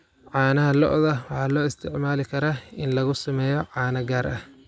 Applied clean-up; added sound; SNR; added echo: none; none; none; none.